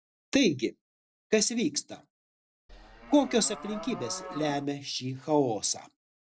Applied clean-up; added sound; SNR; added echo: none; Livestock, farm animals, working animals; 13 dB; none.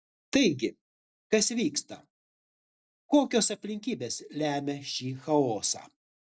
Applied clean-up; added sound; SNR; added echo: none; none; none; none.